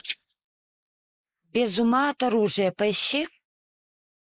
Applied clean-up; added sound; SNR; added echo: neural mask model Resemble Enhance denoiser.